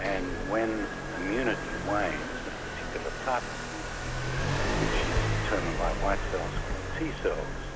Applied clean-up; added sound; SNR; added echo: none; Bird + Motorcycle; -2 dB; none.